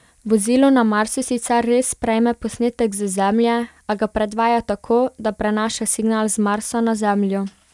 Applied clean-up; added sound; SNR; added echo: none; none; none; none.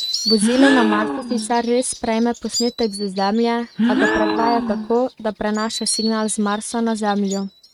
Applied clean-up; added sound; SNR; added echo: neural mask model RNNoise.